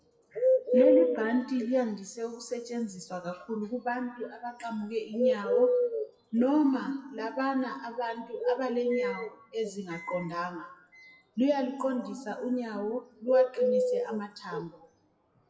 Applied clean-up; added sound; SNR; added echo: classical method WPE with log-MMSE.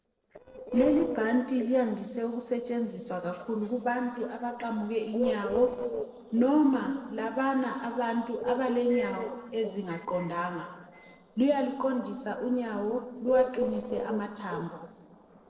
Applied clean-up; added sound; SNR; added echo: neural separator model SepFormer DNS4.